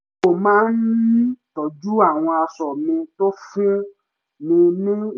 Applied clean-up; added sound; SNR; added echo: none; none; none; none.